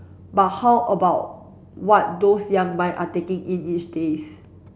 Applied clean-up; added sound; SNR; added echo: none; none; none; none.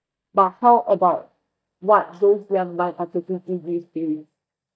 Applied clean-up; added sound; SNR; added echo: neural mask model DeepFilterNet 3.